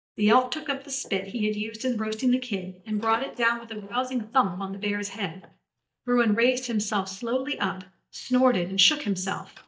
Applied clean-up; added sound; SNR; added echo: neural mask model DeepFilterNet 3.